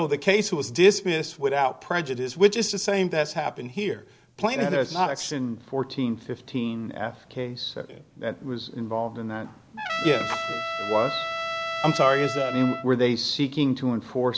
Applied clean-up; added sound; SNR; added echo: none; Trumpet; 5 dB; none.